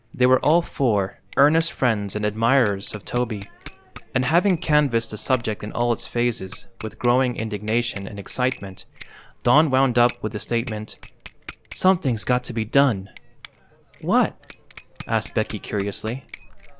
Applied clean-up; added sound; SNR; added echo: none; Bicycle bell; 13 dB; none.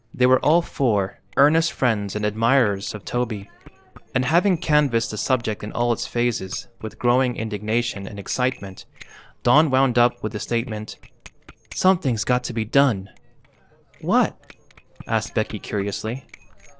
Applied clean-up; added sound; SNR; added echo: neural separator model SepFormer DNS4.